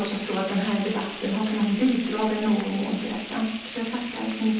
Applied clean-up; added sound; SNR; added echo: none; Frying (food); 11 dB; reverberation time 0.9 s.